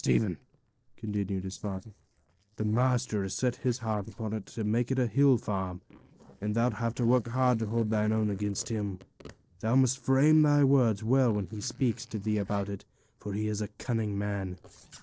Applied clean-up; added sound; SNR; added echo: neural separator model SepFormer DNS4.